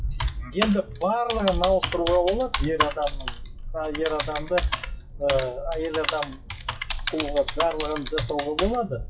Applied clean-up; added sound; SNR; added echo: classical method WPE with log-MMSE.